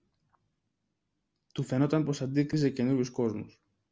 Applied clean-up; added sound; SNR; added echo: none; none; none; none.